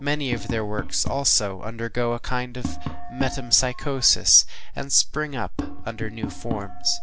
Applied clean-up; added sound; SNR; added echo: none; Tap; 12 dB; none.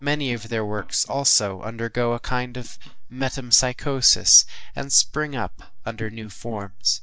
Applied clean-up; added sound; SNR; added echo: neural mask model DeepFilterNet 3.